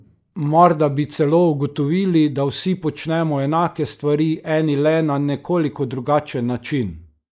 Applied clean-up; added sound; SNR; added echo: neural mask model Resemble Enhance denoiser.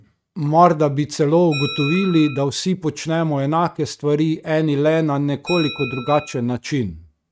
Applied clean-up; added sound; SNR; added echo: neural mask model RNNoise.